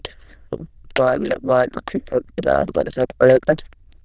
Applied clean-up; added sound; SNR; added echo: neural diffusion model UNIVERSE++.